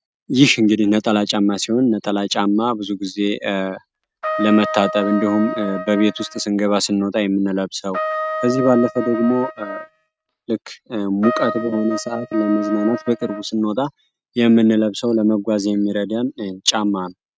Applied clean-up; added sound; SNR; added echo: neural mask model RNNoise.